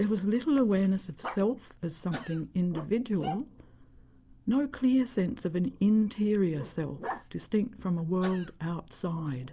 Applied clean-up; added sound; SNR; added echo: none; Growling + Sneeze / Cough; 17 dB; none.